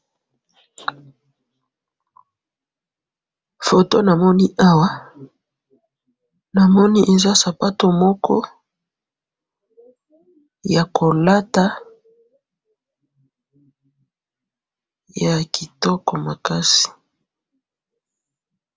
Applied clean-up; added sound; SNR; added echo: none; none; none; none.